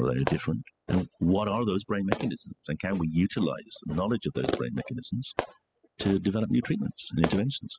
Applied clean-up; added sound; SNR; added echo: classical method spectral subtraction.